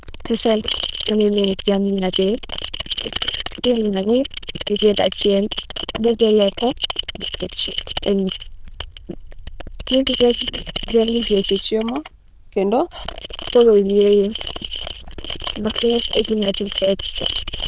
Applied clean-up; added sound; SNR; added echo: neural diffusion model UNIVERSE++.